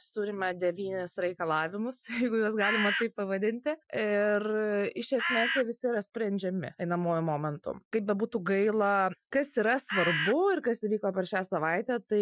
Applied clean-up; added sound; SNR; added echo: classical method Wiener filter.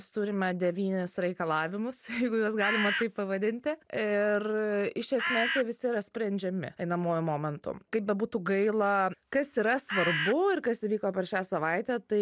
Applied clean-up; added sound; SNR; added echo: none; Bird; 0 dB; none.